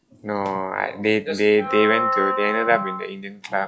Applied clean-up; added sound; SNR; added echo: classical method log-MMSE.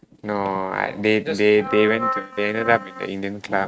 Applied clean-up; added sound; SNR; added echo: neural mask model RNNoise.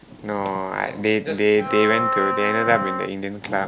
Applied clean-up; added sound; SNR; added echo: none; Wind instrument, woodwind instrument; 3 dB; none.